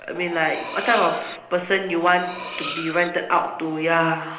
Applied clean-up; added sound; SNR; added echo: none; Cutlery, silverware; 12 dB; reverberation time 1.0 s.